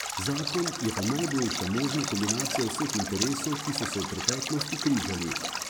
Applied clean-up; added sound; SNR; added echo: none; Stream; 2 dB; none.